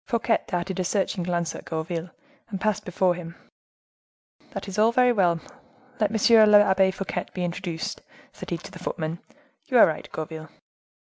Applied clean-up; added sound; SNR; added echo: none; none; none; none.